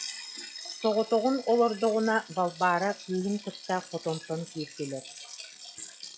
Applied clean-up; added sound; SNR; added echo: classical method log-MMSE.